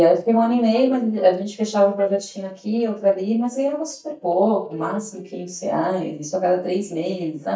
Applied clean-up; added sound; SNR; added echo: neural mask model DeepFilterNet 3.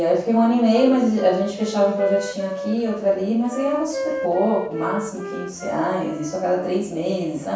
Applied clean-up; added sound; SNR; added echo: none; Wind instrument, woodwind instrument; 12 dB; reverberation time 0.7 s.